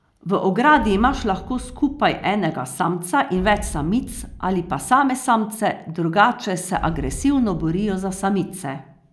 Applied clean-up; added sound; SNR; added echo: none; Boom; 14 dB; none.